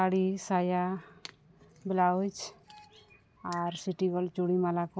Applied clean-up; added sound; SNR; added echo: none; none; none; none.